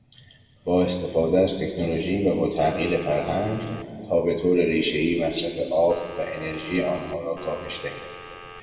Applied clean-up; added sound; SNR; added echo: none; Telephone; 17 dB; reverberation time 2.2 s.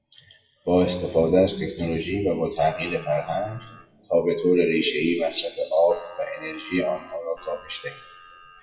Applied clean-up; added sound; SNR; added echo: classical method WPE with log-MMSE.